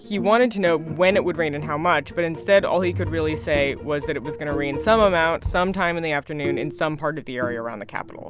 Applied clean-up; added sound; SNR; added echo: none; none; none; none.